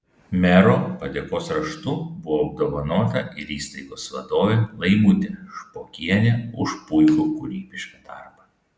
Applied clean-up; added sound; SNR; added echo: none; none; none; none.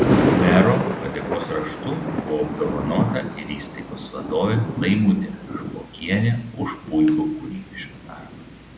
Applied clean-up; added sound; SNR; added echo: none; Thunder; 2 dB; none.